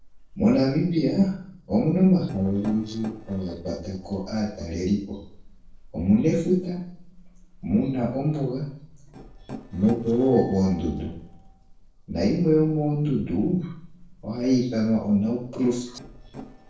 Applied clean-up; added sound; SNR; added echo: neural separator model SepFormer DNS4.